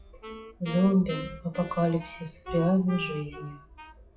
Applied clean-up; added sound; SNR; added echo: classical method WPE with log-MMSE.